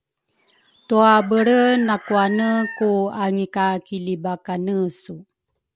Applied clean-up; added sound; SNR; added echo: none; Chicken, rooster; 15 dB; none.